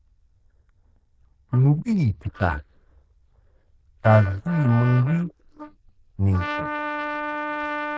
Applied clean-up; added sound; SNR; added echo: neural diffusion model UNIVERSE++.